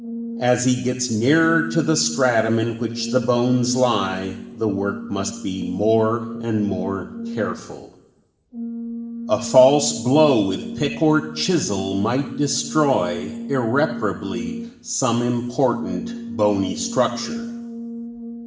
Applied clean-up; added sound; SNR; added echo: none; Brass instrument; 10 dB; reverberation time 0.9 s.